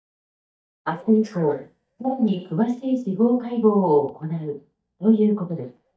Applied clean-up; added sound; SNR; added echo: neural mask model DeepFilterNet 3.